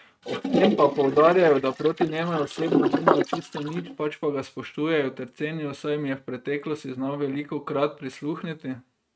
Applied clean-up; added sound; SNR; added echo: neural mask model RNNoise.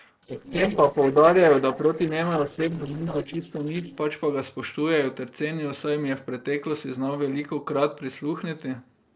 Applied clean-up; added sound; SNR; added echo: neural separator model SepFormer DNS4.